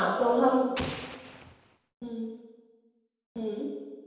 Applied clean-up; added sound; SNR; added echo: none; Explosion; 9 dB; reverberation time 1.2 s.